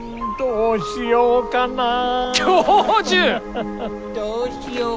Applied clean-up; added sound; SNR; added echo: none; none; none; none.